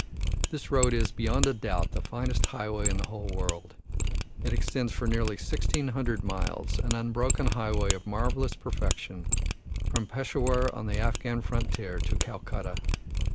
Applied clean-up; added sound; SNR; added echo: none; Mechanisms; -4 dB; none.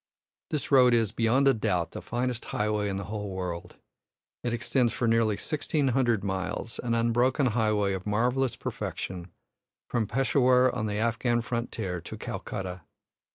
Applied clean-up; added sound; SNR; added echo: none; none; none; none.